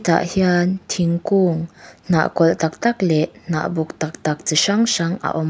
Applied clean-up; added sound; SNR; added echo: none; none; none; none.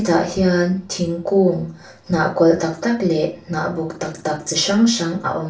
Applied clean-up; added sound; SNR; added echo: none; none; none; reverberation time 0.3 s.